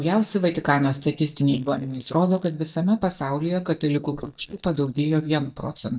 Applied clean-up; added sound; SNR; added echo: neural mask model DeepFilterNet 3.